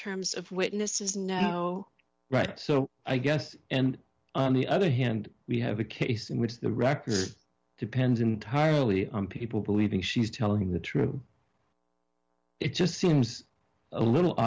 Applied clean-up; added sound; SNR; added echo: none; none; none; none.